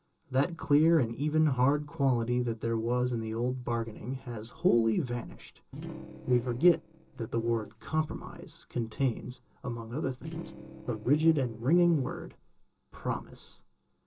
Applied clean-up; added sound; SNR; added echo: neural separator model SepFormer DNS4.